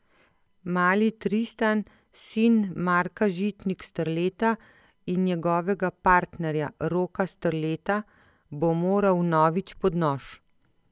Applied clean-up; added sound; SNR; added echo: none; none; none; none.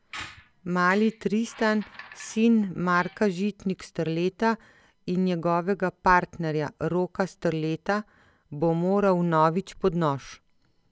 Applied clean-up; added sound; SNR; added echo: none; Squeak; 20 dB; none.